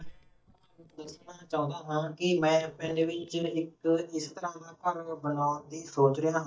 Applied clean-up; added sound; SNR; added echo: neural mask model DeepFilterNet 3.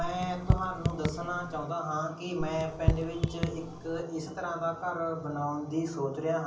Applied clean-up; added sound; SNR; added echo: none; Raindrop / Drip; -1 dB; reverberation time 0.6 s.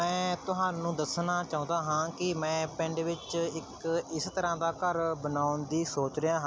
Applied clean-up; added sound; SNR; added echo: none; none; none; none.